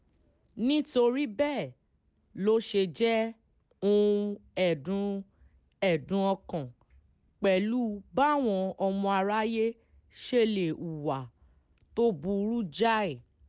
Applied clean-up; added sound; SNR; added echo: none; none; none; none.